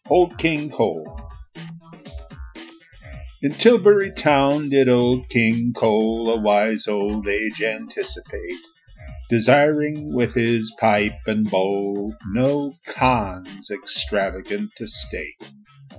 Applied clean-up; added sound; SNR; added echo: classical method Wiener filter.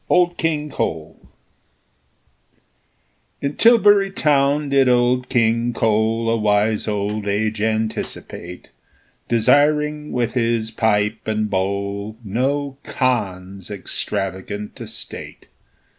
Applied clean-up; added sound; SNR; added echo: none; none; none; none.